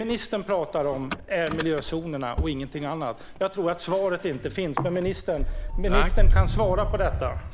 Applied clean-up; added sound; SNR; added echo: none; Engine starting / Motor vehicle (road); -1 dB; none.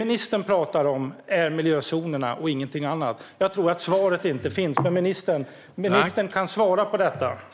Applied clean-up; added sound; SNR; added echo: none; none; none; none.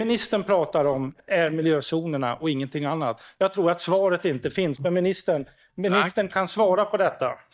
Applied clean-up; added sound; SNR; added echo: neural mask model DeepFilterNet 3.